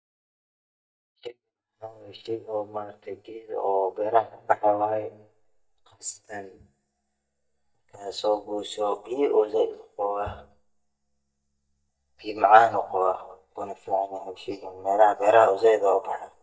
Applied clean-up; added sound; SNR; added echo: neural mask model DeepFilterNet 3.